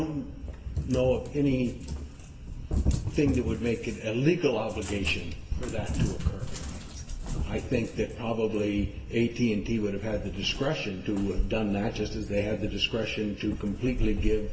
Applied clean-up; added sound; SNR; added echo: none; Cat; 6 dB; reverberation time 1.9 s.